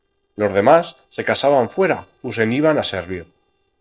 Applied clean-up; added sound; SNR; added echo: neural separator model SepFormer DNS4.